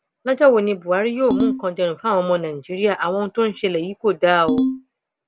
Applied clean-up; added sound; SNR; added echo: none; Ringtone; 3 dB; none.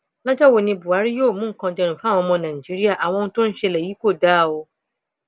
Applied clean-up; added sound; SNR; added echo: none; none; none; none.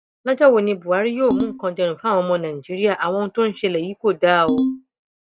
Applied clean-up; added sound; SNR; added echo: neural mask model DeepFilterNet 3.